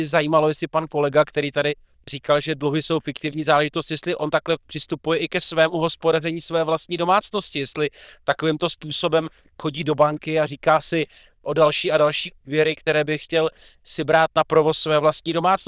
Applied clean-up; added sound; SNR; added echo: neural diffusion model UNIVERSE++.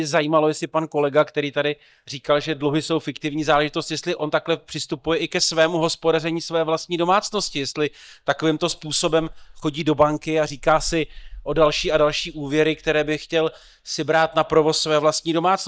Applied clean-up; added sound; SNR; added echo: neural mask model DeepFilterNet 3.